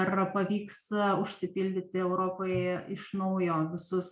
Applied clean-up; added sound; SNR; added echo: none; none; none; none.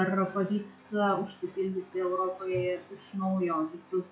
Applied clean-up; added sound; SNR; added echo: classical method log-MMSE.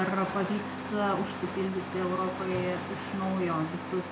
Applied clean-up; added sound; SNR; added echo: none; Engine starting; 6 dB; none.